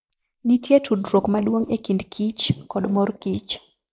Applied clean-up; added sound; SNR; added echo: neural mask model Resemble Enhance denoiser.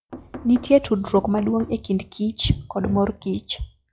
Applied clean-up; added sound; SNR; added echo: classical method log-MMSE.